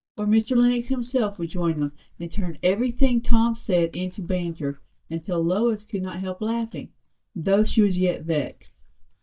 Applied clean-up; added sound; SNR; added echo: neural mask model DeepFilterNet 3.